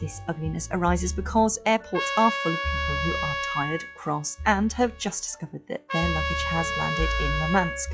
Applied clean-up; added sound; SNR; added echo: classical method log-MMSE.